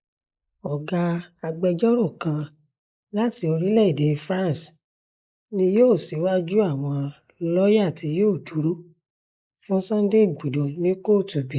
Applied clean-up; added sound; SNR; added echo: neural mask model Resemble Enhance denoiser.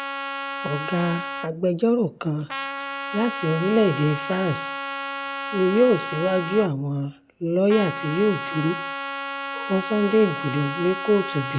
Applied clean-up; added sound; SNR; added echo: none; Trumpet; 7 dB; none.